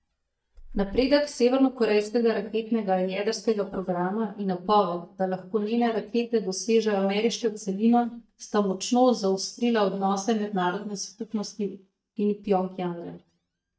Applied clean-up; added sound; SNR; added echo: neural mask model DeepFilterNet 3.